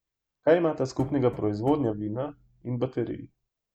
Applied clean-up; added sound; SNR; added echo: none; Knock; 18 dB; none.